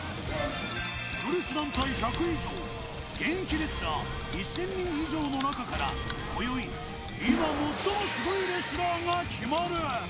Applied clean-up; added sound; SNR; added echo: none; Typing; 11 dB; none.